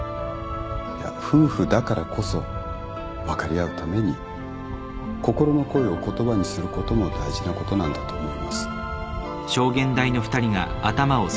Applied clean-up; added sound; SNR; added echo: none; Rattle; 11 dB; none.